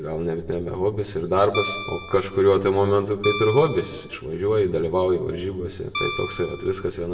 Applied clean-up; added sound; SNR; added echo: none; Guitar; 6 dB; reverberation time 0.9 s.